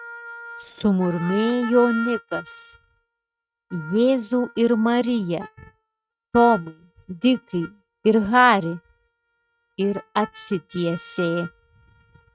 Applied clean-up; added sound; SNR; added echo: neural mask model RNNoise.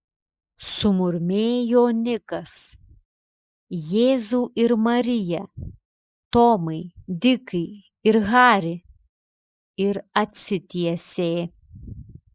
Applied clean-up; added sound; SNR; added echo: neural mask model Resemble Enhance denoiser.